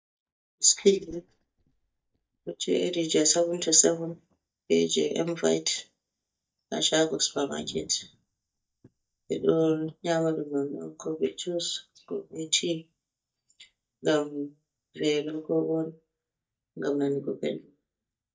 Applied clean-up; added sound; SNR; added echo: neural mask model DeepFilterNet 3.